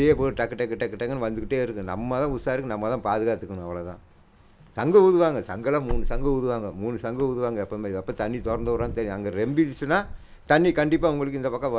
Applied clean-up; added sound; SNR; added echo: none; Wind / Car; 11 dB; none.